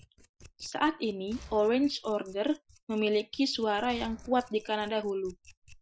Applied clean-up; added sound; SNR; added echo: classical method Wiener filter.